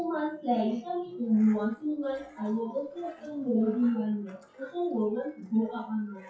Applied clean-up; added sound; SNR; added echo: classical method WPE with log-MMSE.